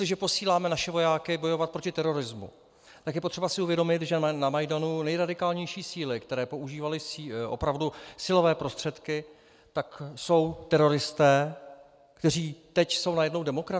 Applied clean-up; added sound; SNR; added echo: none; none; none; none.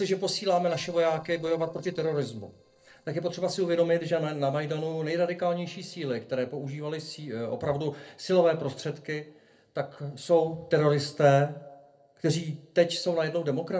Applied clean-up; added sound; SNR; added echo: neural separator model SepFormer DNS4.